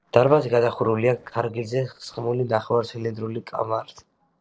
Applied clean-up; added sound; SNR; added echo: neural separator model SepFormer DNS4.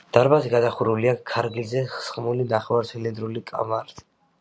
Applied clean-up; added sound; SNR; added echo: none; none; none; none.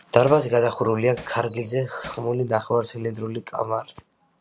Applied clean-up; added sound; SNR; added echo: none; Hammer; 20 dB; none.